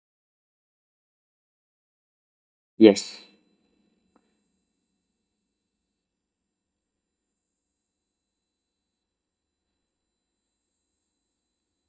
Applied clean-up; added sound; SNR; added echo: neural mask model DeepFilterNet 3.